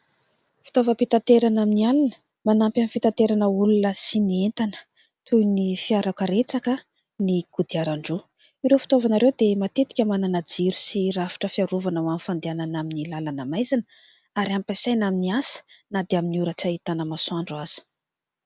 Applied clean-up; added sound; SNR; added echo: none; none; none; none.